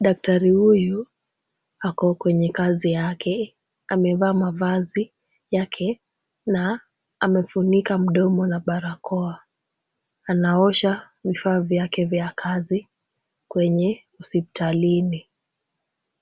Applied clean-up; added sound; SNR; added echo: none; none; none; none.